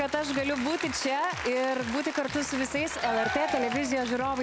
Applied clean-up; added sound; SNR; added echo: none; Cheering; 6 dB; none.